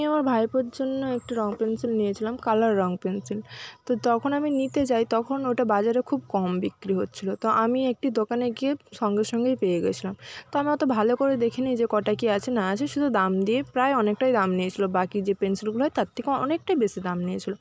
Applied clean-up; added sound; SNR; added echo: none; none; none; none.